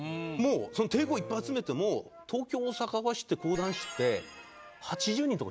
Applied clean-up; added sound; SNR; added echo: none; Wind instrument, woodwind instrument; 18 dB; none.